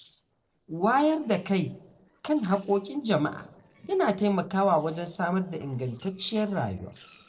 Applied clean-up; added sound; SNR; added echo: neural separator model SepFormer DNS4.